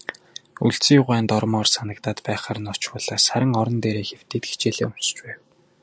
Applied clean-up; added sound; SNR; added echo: none; none; none; none.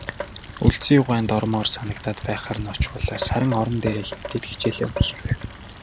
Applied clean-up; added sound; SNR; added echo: none; Rain; 5 dB; none.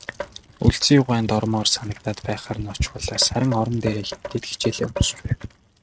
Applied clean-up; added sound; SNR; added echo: neural mask model RNNoise.